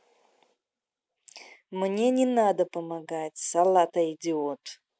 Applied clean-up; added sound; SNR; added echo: none; none; none; none.